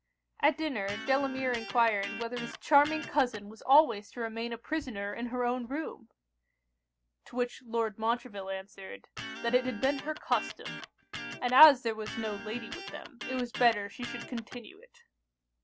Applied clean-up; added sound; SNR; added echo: none; Electric guitar; 11 dB; none.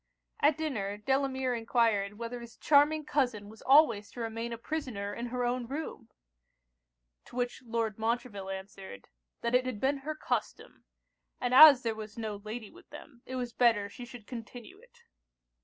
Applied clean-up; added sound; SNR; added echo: none; none; none; none.